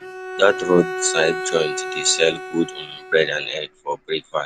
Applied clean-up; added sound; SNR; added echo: none; Bowed string instrument; 9 dB; none.